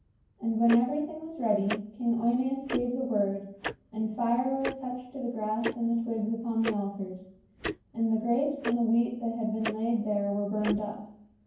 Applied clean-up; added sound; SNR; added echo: none; Tick-tock; 11 dB; reverberation time 0.9 s.